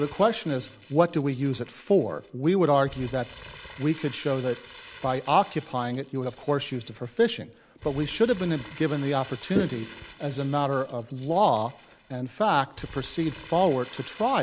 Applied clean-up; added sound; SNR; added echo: none; Crumpling, crinkling; 19 dB; none.